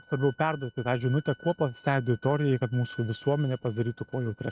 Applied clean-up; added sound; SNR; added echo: neural mask model RNNoise.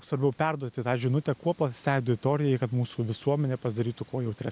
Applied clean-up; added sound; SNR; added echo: none; none; none; none.